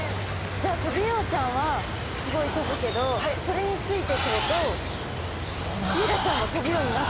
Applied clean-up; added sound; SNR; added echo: none; Water; 1 dB; none.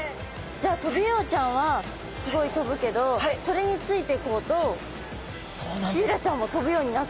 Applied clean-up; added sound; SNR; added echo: none; none; none; none.